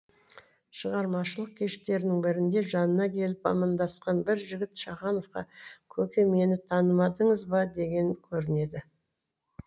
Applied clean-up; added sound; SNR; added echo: none; none; none; none.